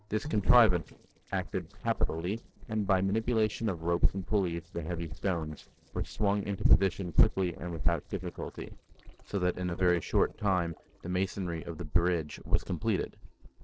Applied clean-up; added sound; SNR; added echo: neural separator model SepFormer DNS4.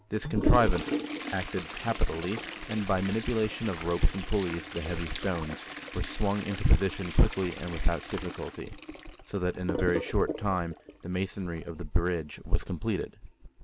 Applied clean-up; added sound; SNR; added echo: none; Toilet flush; 10 dB; none.